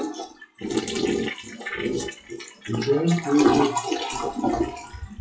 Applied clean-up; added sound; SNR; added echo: classical method WPE with log-MMSE.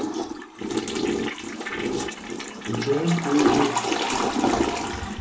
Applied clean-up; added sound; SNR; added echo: none; Toilet flush / Water; -4 dB; reverberation time 0.7 s.